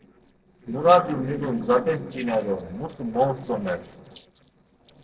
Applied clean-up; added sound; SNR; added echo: neural separator model SepFormer DNS4.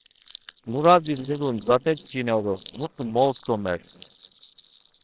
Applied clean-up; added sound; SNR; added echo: neural separator model SepFormer WHAMR!.